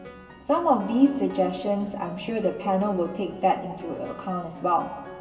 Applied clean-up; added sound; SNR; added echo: none; Piano; 18 dB; reverberation time 2.0 s.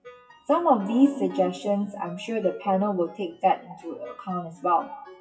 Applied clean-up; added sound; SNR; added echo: classical method WPE with log-MMSE.